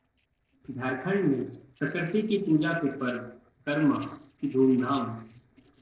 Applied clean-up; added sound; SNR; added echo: neural separator model SepFormer DNS4.